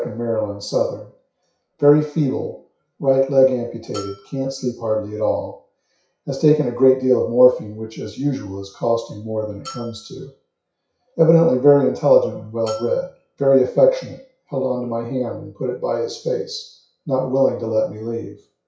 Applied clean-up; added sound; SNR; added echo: classical method WPE with log-MMSE.